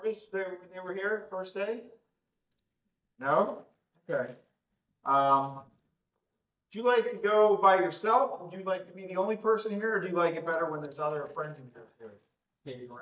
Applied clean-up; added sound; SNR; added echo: neural mask model DeepFilterNet 3.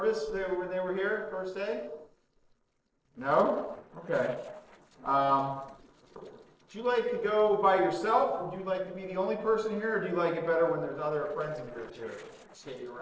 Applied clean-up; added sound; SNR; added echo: neural separator model SepFormer DNS4.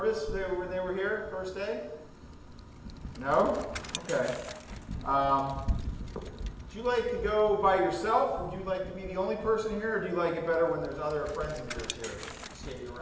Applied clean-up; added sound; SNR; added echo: none; Bicycle; 16 dB; reverberation time 0.9 s.